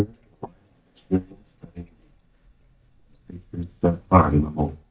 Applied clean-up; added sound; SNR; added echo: neural mask model DeepFilterNet 3.